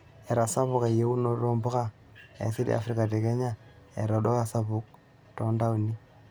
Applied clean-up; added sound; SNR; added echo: none; none; none; none.